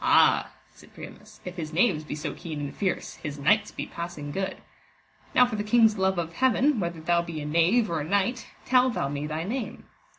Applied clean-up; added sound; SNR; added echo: none; none; none; none.